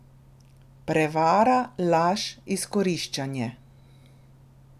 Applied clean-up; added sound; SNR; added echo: none; none; none; none.